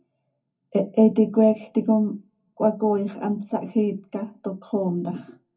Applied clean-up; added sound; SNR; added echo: none; none; none; reverberation time 0.3 s.